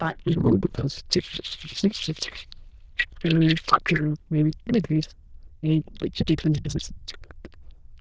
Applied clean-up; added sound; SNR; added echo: neural diffusion model UNIVERSE++.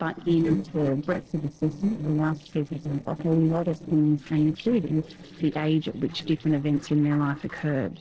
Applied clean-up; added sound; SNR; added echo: neural separator model SepFormer DNS4.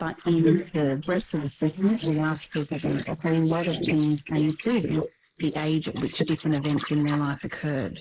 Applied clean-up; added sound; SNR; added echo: neural mask model Resemble Enhance denoiser.